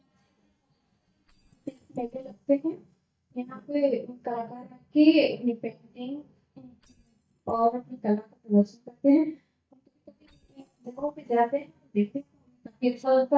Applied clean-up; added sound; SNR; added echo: neural mask model DeepFilterNet 3.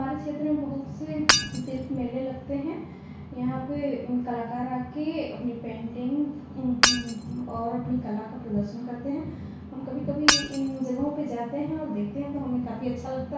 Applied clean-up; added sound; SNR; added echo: none; Shatter / Hammer; -3 dB; reverberation time 0.6 s.